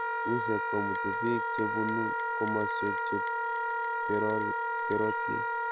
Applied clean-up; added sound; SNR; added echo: none; Bell + Wind instrument, woodwind instrument; -3 dB; none.